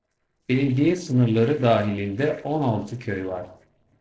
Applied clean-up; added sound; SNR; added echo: neural separator model SepFormer DNS4.